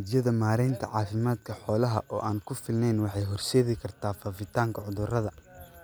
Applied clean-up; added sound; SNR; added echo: none; none; none; none.